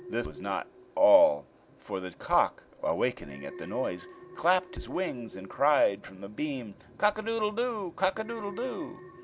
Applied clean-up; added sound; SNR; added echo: none; Alarm; 19 dB; none.